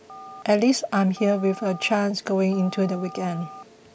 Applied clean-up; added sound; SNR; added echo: none; Telephone; 19 dB; none.